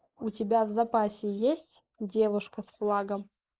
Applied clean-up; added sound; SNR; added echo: neural mask model Resemble Enhance denoiser.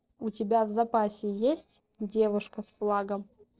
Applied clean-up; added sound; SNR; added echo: neural separator model SepFormer DNS4.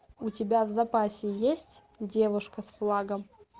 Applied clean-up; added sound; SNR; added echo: none; none; none; none.